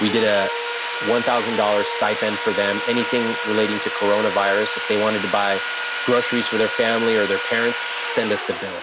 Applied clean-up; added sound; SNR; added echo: none; Sawing; 4 dB; none.